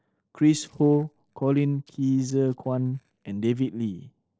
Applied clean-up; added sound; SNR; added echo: neural separator model SepFormer DNS4.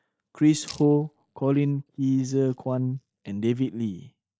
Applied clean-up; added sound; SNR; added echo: neural mask model DeepFilterNet 3.